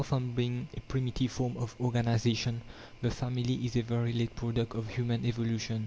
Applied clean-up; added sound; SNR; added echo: none; none; none; none.